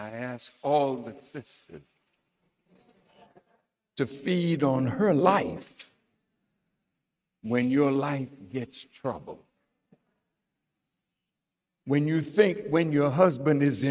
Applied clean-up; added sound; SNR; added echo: neural mask model RNNoise.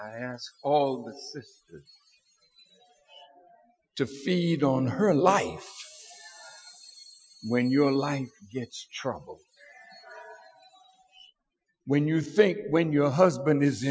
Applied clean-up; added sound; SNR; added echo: classical method Wiener filter.